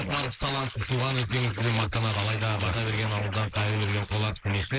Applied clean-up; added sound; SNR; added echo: neural mask model Resemble Enhance denoiser.